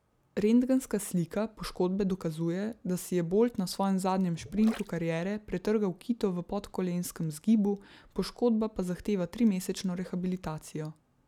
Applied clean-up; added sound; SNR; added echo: none; Gurgling; 17 dB; none.